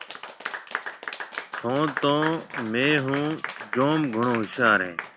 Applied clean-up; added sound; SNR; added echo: none; Applause / Clapping; 9 dB; none.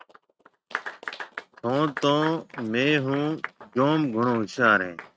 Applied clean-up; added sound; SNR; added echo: neural mask model RNNoise.